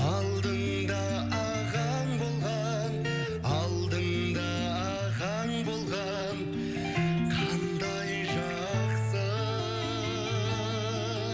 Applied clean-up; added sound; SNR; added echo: none; none; none; none.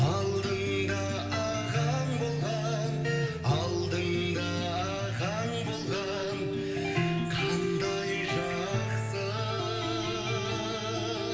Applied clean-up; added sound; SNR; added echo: none; none; none; reverberation time 2.3 s.